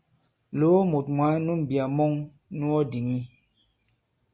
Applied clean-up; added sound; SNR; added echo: none; none; none; none.